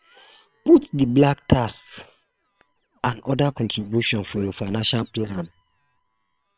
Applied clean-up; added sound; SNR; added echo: neural separator model SepFormer WHAM!.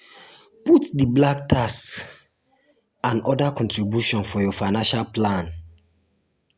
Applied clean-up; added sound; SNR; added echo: none; none; none; none.